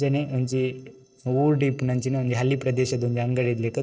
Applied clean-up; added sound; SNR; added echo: neural separator model SepFormer DNS4.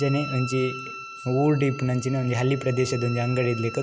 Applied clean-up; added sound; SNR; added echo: none; Wind instrument, woodwind instrument; 13 dB; none.